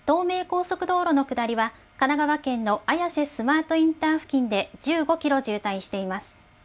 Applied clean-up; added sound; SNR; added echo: none; none; none; none.